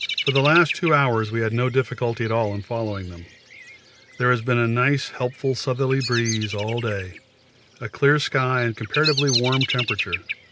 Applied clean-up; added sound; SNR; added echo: none; Bird vocalization, bird call, bird song; 9 dB; none.